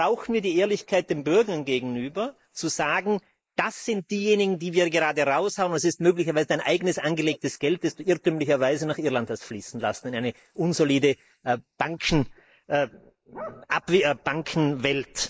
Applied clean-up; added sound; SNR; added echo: neural mask model Resemble Enhance denoiser.